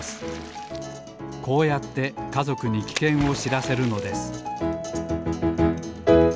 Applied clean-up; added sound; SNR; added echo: none; Acoustic guitar; 20 dB; none.